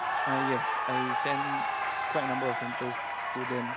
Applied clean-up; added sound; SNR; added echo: none; Cheering; -5 dB; none.